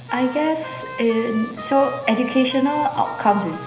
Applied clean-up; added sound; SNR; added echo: none; Trumpet; 14 dB; reverberation time 0.9 s.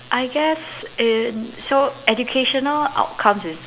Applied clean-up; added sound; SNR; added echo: none; none; none; none.